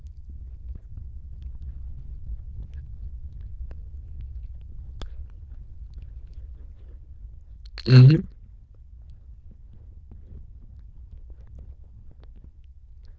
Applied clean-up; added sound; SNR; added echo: neural diffusion model UNIVERSE++.